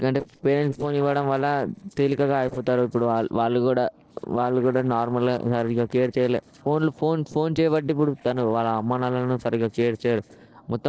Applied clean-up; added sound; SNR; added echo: neural separator model SepFormer DNS4.